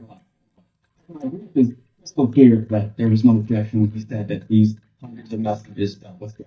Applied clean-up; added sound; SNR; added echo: neural mask model DeepFilterNet 3.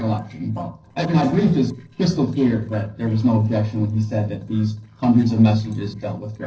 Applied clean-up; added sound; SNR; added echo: neural separator model SepFormer DNS4.